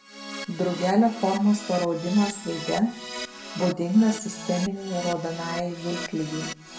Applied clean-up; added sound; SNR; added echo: none; Keyboard (musical); 11 dB; reverberation time 0.6 s.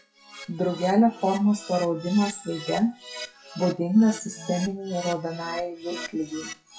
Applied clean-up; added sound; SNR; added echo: classical method WPE with log-MMSE.